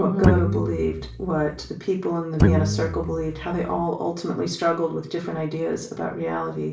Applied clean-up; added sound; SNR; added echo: none; Guitar; -2 dB; reverberation time 0.3 s.